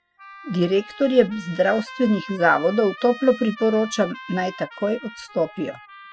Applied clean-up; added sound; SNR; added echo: classical method spectral subtraction.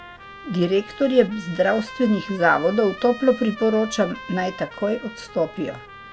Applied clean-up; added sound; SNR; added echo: none; Trumpet; 16 dB; none.